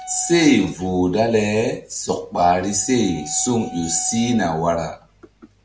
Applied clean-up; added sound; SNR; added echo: none; Wind instrument, woodwind instrument; 19 dB; none.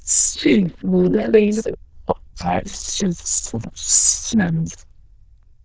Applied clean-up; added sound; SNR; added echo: neural diffusion model UNIVERSE++.